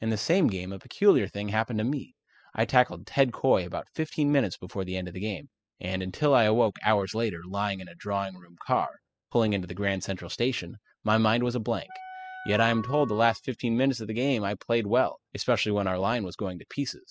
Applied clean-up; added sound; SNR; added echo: classical method spectral subtraction.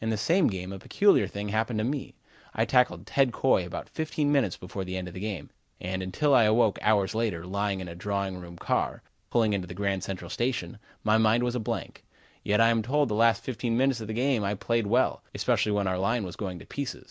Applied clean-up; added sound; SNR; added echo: none; none; none; none.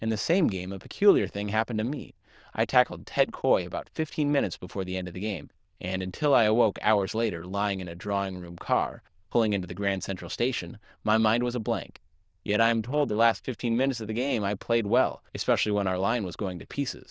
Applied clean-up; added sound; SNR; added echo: neural diffusion model UNIVERSE++.